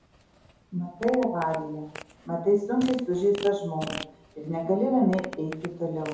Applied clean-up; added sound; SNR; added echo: none; Fart; 15 dB; reverberation time 2.6 s.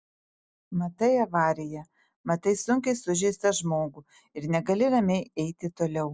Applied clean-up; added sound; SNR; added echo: none; none; none; none.